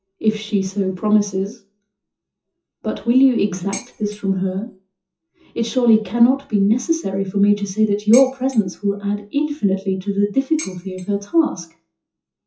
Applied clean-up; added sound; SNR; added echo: classical method WPE with log-MMSE.